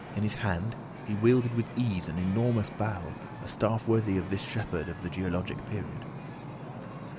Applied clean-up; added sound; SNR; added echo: none; Wind / Ocean; 10 dB; none.